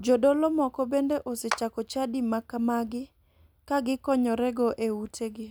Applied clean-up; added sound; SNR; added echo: none; Clapping; 12 dB; none.